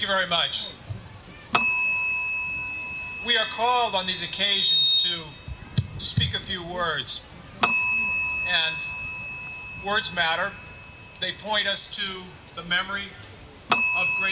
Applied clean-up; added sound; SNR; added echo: none; Bell; 3 dB; none.